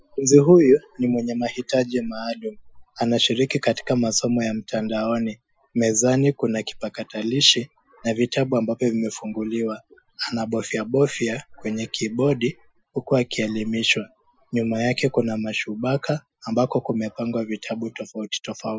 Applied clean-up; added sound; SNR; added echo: classical method Wiener filter.